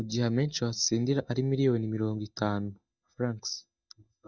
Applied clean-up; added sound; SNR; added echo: neural mask model DeepFilterNet 3.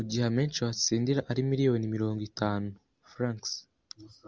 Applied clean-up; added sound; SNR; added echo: none; none; none; none.